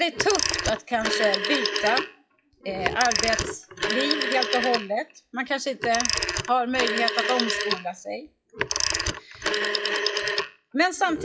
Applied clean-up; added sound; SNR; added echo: classical method WPE with log-MMSE.